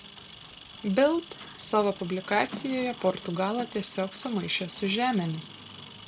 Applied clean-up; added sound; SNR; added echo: none; Engine; 15 dB; none.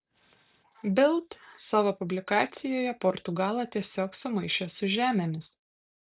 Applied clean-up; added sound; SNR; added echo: none; none; none; none.